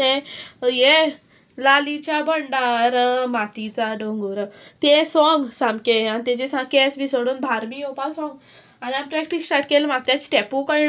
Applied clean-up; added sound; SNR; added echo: none; none; none; none.